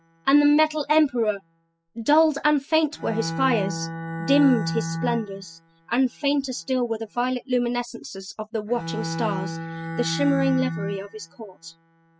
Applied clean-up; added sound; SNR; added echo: classical method spectral subtraction.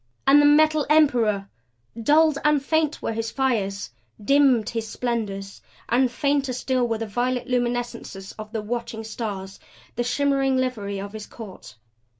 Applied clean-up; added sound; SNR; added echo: none; none; none; none.